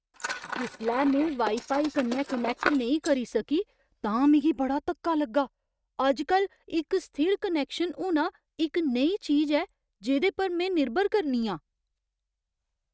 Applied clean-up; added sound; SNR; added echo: neural mask model RNNoise.